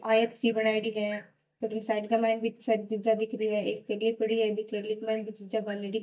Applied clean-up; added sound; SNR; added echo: neural mask model DeepFilterNet 3.